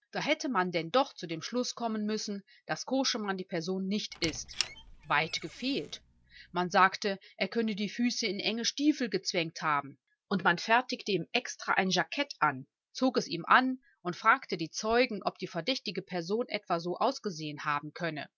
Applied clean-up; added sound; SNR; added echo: none; Squeak; 12 dB; none.